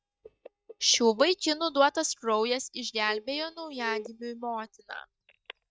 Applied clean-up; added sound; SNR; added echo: neural mask model DeepFilterNet 3.